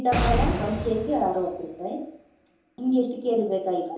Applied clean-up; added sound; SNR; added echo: none; Boom; 4 dB; reverberation time 2.8 s.